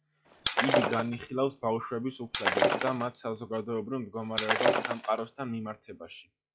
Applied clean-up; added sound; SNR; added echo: classical method log-MMSE.